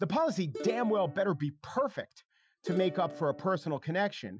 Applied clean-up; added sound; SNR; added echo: classical method Wiener filter.